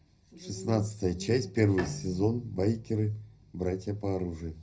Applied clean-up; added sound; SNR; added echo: none; Bowed string instrument; 16 dB; reverberation time 0.4 s.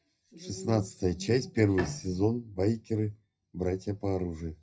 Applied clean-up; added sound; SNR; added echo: classical method WPE with log-MMSE.